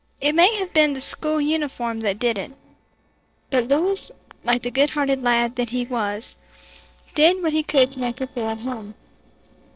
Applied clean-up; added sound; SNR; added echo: neural separator model SepFormer DNS4.